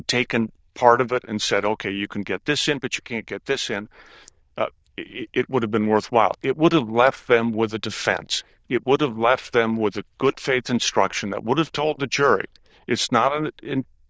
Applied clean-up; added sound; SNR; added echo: neural diffusion model UNIVERSE++.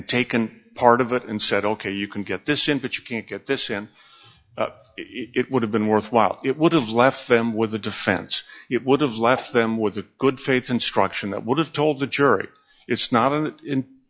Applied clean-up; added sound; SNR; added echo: classical method log-MMSE.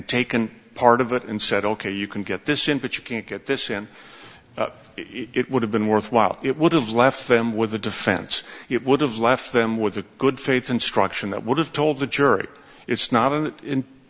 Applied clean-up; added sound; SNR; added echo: none; none; none; none.